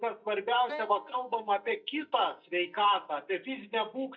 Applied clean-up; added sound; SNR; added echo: neural mask model DeepFilterNet 3.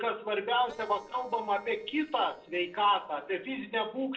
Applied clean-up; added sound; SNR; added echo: neural separator model SepFormer DNS4.